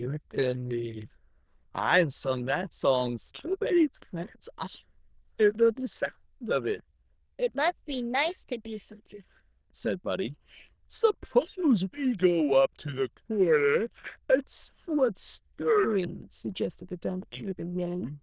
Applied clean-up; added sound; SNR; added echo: neural diffusion model UNIVERSE++.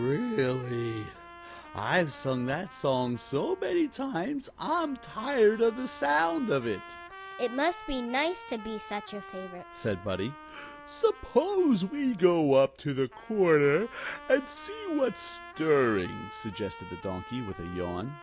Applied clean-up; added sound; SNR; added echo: none; Trumpet; 17 dB; none.